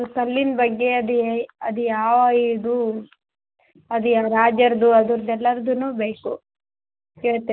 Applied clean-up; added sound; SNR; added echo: none; none; none; none.